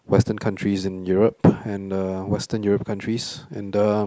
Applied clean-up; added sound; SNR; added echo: none; none; none; none.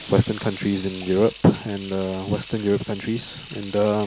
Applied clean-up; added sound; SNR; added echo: none; Sink (filling or washing) / Water tap, faucet; 7 dB; none.